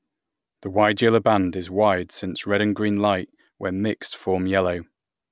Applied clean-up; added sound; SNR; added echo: none; none; none; none.